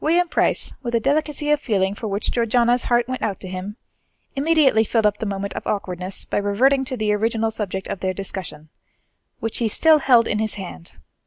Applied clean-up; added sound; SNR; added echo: none; none; none; none.